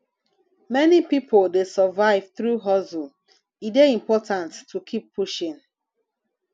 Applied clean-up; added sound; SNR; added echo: none; none; none; none.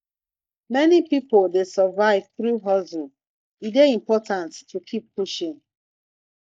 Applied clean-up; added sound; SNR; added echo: neural mask model Resemble Enhance denoiser.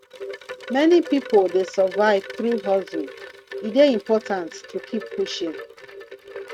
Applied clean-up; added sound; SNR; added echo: neural mask model RNNoise.